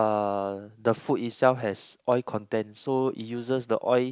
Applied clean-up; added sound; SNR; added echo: none; none; none; none.